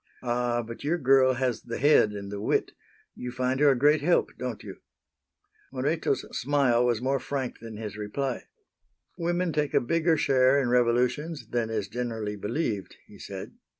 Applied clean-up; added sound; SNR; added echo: none; none; none; none.